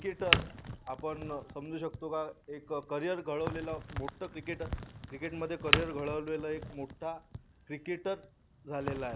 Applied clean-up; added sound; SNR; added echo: none; Crack; 0 dB; none.